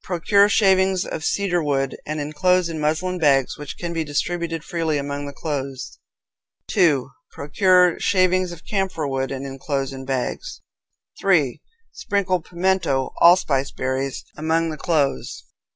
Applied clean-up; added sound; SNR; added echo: none; none; none; none.